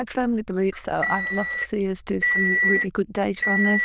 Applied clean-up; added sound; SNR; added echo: neural diffusion model UNIVERSE++.